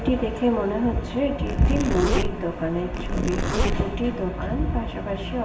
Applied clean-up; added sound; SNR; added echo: none; Zipper (clothing); 2 dB; reverberation time 0.6 s.